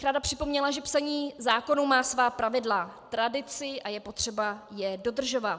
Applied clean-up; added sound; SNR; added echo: none; none; none; none.